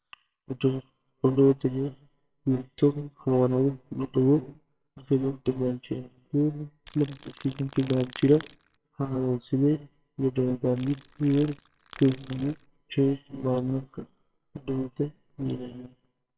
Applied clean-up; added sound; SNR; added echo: neural separator model SepFormer WHAMR!.